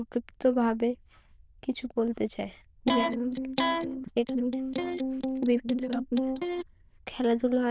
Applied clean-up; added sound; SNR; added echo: neural diffusion model UNIVERSE++.